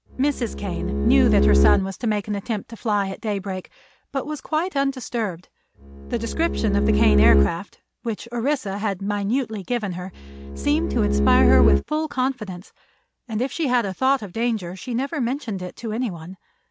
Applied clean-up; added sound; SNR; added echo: none; Bowed string instrument; -5 dB; none.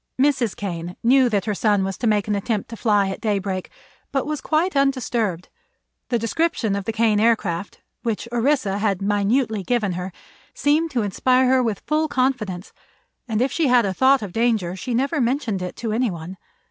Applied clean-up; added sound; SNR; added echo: none; none; none; none.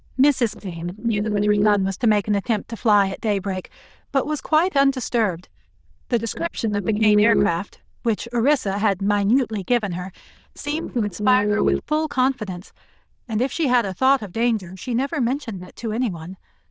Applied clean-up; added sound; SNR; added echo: neural diffusion model UNIVERSE++.